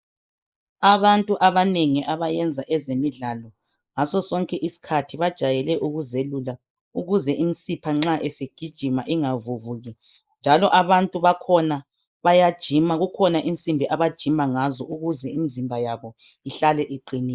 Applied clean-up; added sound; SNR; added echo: neural mask model Resemble Enhance denoiser.